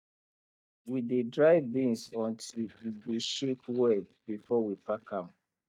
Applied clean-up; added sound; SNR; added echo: neural mask model DeepFilterNet 3.